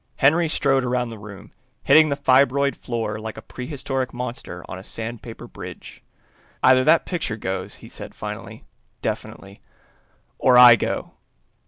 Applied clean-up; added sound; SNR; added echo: none; none; none; none.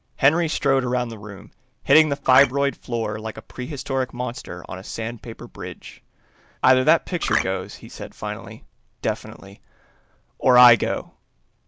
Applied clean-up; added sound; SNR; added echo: none; Marimba, xylophone; 1 dB; none.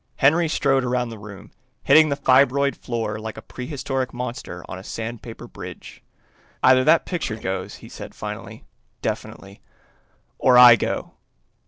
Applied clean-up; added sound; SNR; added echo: neural separator model SepFormer DNS4.